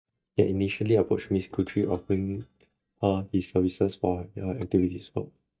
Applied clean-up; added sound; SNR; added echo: neural mask model DeepFilterNet 3.